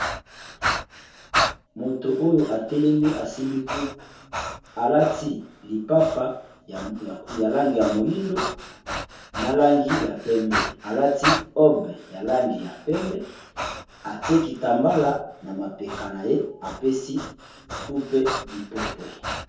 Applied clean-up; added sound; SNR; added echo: none; Breathing; 8 dB; reverberation time 0.6 s.